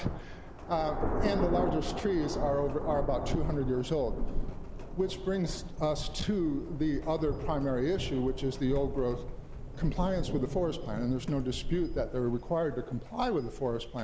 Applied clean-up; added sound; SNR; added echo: none; Thunder; 3 dB; none.